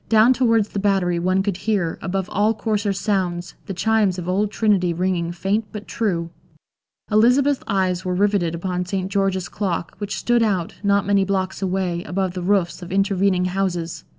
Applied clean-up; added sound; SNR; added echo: none; none; none; none.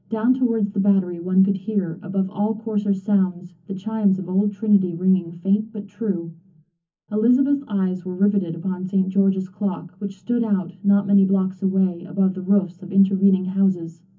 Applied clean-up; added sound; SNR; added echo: none; none; none; reverberation time 0.3 s.